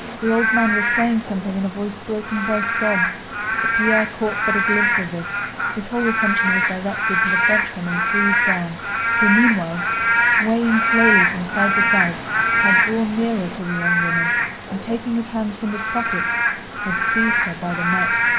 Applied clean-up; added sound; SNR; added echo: none; Rain / Frog; -3 dB; none.